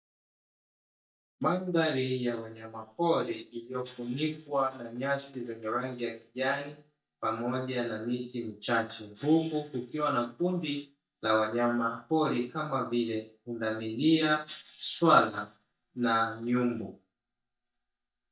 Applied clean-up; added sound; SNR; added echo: neural mask model DeepFilterNet 3.